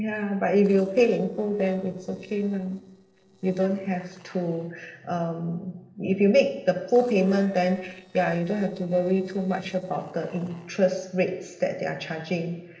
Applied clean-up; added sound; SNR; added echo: neural separator model SepFormer DNS4.